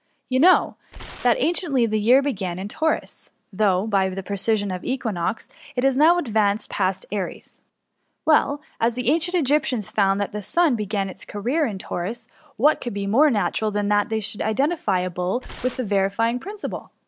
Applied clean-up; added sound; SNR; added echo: none; Tearing; 18 dB; none.